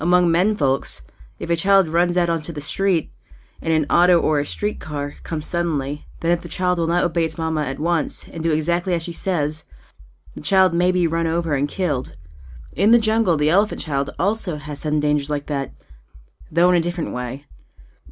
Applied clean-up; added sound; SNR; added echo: none; Accelerating, revving, vroom; 17 dB; none.